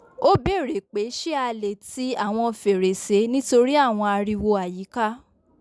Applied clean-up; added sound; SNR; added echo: none; none; none; none.